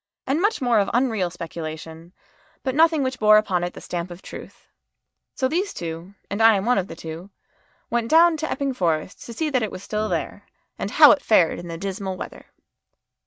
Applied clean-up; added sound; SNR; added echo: neural mask model RNNoise.